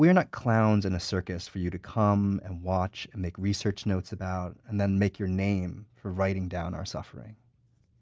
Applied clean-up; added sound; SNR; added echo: none; none; none; none.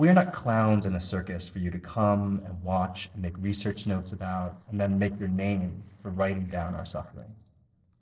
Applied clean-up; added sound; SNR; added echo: neural separator model SepFormer DNS4.